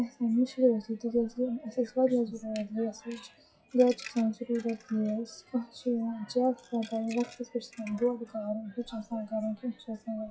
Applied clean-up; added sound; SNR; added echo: classical method WPE with log-MMSE.